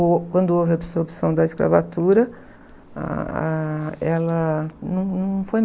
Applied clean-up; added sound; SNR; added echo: none; none; none; none.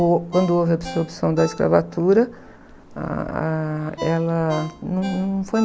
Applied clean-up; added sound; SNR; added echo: none; Ringtone; 17 dB; none.